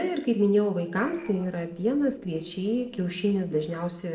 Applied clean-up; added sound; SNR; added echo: neural separator model SepFormer DNS4.